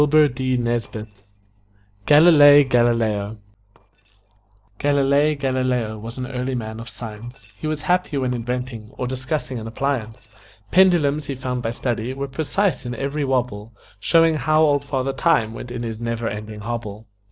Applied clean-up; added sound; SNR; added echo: neural separator model SepFormer DNS4.